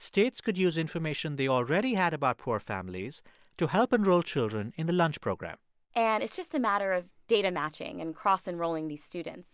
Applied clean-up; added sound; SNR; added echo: none; none; none; none.